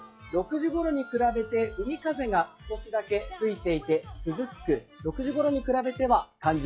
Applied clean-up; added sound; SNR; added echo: classical method log-MMSE.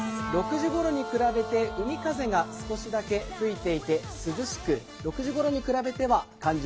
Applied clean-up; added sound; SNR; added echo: none; Piano; 11 dB; none.